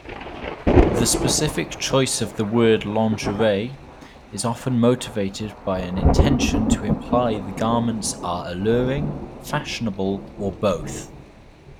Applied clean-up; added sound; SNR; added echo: none; Thunder; 2 dB; none.